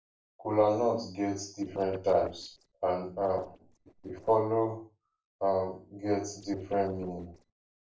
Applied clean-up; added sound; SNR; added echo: neural separator model SepFormer DNS4.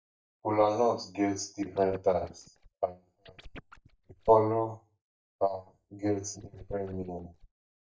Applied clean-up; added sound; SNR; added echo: neural mask model DeepFilterNet 3.